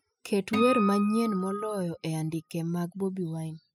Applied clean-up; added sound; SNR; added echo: classical method spectral subtraction.